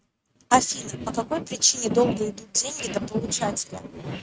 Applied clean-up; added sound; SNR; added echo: neural mask model RNNoise.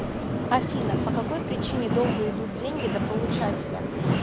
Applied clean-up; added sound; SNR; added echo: none; Subway, metro, underground; -2 dB; none.